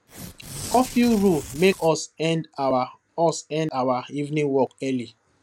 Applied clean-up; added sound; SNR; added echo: none; Tearing; 13 dB; none.